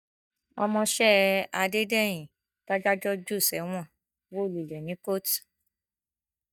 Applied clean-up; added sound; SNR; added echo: neural mask model DeepFilterNet 3.